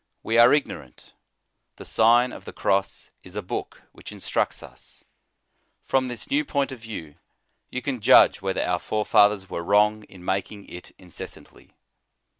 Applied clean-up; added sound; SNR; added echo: none; none; none; none.